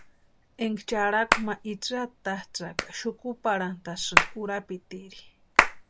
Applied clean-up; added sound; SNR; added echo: none; Hands; -1 dB; none.